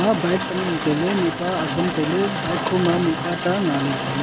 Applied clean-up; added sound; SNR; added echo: none; Rain; 4 dB; none.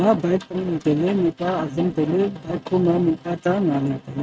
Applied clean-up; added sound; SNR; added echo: neural mask model RNNoise.